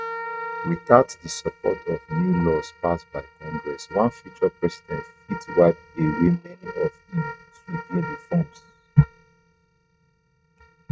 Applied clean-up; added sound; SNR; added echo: neural mask model RNNoise.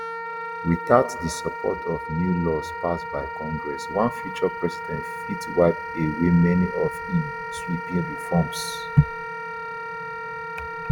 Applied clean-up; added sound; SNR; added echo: none; Wind instrument, woodwind instrument; 7 dB; none.